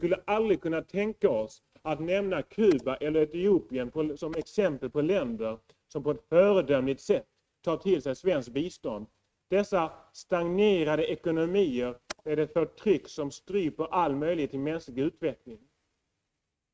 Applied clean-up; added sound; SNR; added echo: neural mask model RNNoise.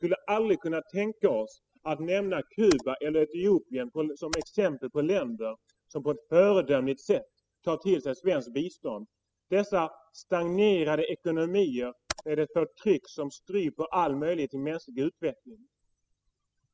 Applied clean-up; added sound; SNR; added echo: classical method spectral subtraction.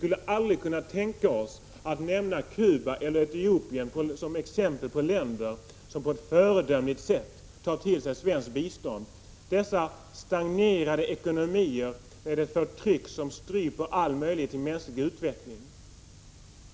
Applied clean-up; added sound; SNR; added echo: none; none; none; none.